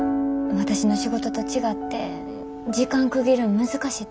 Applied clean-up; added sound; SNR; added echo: none; Bass guitar; 5 dB; none.